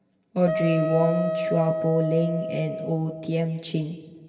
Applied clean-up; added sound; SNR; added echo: none; Wind instrument, woodwind instrument; 4 dB; reverberation time 2.6 s.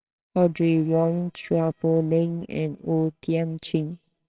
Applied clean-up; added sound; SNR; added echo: neural separator model SepFormer WHAMR!.